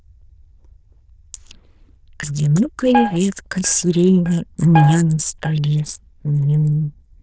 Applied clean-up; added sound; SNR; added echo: neural diffusion model UNIVERSE++.